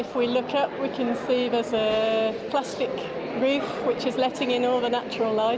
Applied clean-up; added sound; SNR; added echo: none; none; none; none.